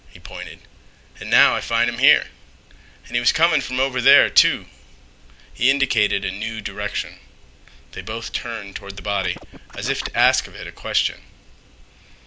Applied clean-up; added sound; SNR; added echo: none; Scratching (performance technique); 14 dB; none.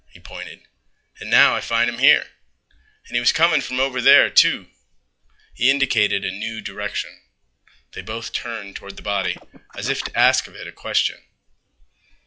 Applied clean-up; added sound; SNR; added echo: classical method log-MMSE.